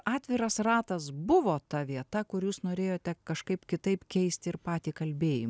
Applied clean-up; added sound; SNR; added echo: none; none; none; none.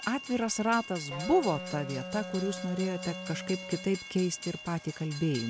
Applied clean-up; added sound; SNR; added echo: none; Train + Wind instrument, woodwind instrument; 10 dB; none.